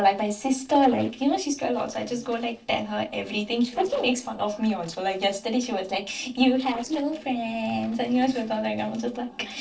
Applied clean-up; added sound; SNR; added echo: neural separator model SepFormer DNS4.